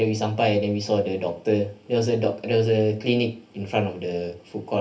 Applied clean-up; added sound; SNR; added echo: none; none; none; reverberation time 0.3 s.